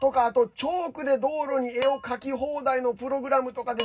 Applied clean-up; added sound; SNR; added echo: none; Dishes, pots, and pans; 18 dB; reverberation time 0.4 s.